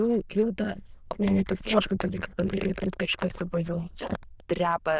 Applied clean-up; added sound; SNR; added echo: neural diffusion model UNIVERSE++.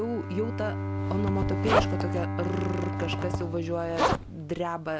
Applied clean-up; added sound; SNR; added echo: none; Bowed string instrument + Zipper (clothing); -2 dB; none.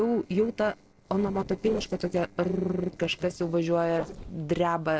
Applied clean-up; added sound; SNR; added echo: neural separator model SepFormer DNS4.